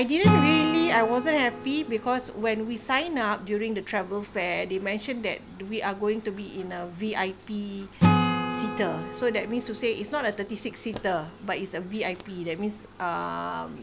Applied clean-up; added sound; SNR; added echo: none; Acoustic guitar / Strum; 6 dB; none.